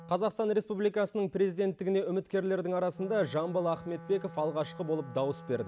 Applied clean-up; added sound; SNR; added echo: none; Wind instrument, woodwind instrument; 19 dB; none.